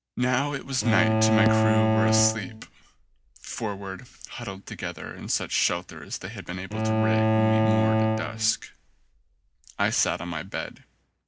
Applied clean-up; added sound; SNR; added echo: none; Bowed string instrument; -4 dB; none.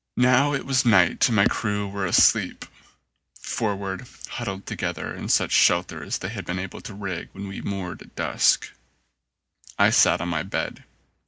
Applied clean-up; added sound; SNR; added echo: none; none; none; none.